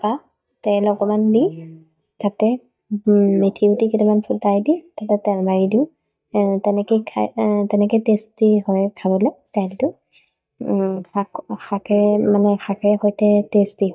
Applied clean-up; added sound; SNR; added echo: neural mask model DeepFilterNet 3.